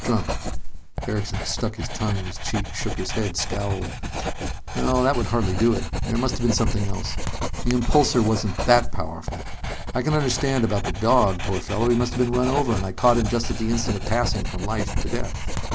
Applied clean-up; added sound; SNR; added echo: none; Writing; 2 dB; none.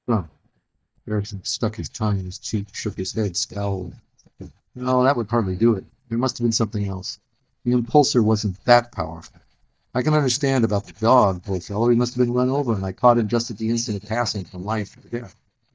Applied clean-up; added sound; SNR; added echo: neural mask model DeepFilterNet 3.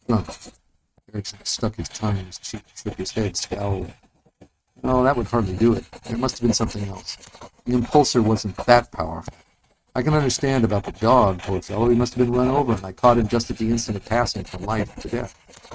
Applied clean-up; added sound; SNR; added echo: neural mask model RNNoise.